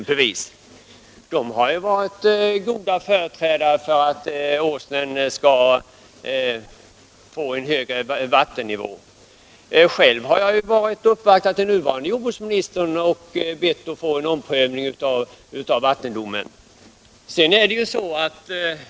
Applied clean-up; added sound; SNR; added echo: none; none; none; none.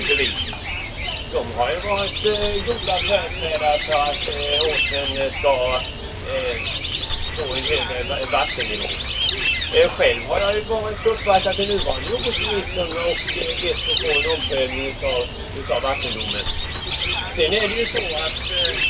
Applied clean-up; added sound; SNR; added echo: none; Bird; -2 dB; reverberation time 0.1 s.